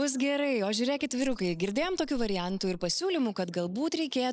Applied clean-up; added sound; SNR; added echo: neural mask model Resemble Enhance denoiser.